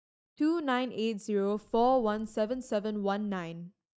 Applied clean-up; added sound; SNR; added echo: neural mask model DeepFilterNet 3.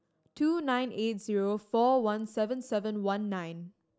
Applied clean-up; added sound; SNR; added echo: none; none; none; none.